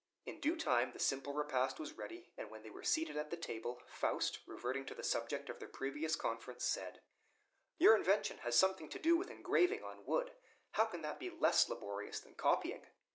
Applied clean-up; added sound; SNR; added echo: none; none; none; none.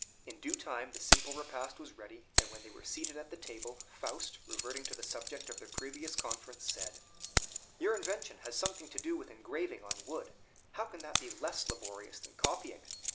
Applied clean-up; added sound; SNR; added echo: none; Keys jangling; -4 dB; none.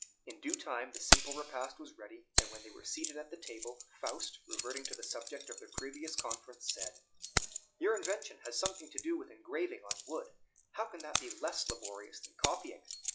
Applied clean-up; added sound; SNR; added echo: classical method log-MMSE.